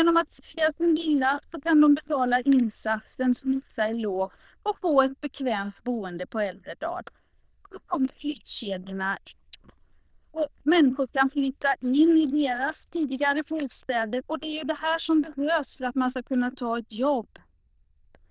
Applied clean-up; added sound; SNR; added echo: neural diffusion model UNIVERSE++.